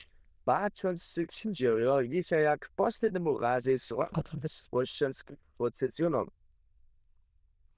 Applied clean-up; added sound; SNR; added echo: neural diffusion model UNIVERSE++.